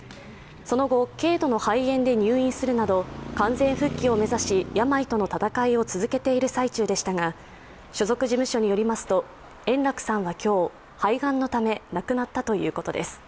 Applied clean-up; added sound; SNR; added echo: none; Traffic noise, roadway noise; 16 dB; none.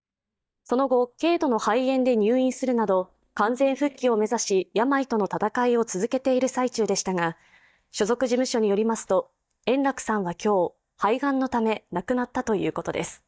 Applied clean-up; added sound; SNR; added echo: neural mask model DeepFilterNet 3.